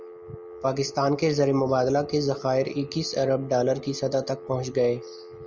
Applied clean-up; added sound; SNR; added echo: none; Telephone; 16 dB; none.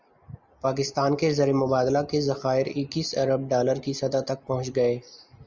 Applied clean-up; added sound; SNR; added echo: none; none; none; none.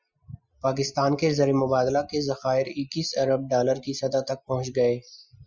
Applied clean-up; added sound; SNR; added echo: classical method Wiener filter.